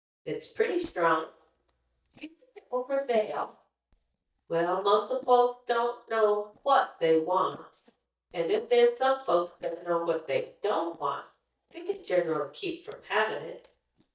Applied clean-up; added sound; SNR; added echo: neural mask model DeepFilterNet 3.